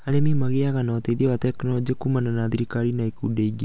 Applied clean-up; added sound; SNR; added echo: none; none; none; none.